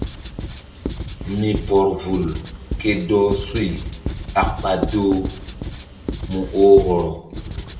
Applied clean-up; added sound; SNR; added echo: none; Writing; 8 dB; reverberation time 1.3 s.